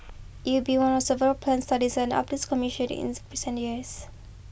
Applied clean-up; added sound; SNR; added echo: none; Engine starting / Car; 19 dB; none.